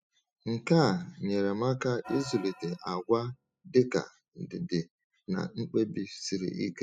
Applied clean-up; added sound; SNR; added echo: classical method spectral subtraction.